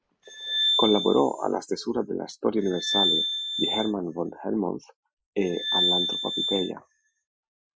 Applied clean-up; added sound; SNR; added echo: classical method Wiener filter.